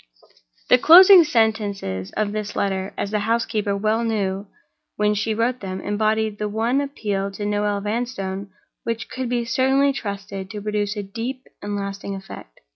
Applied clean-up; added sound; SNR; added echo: none; none; none; none.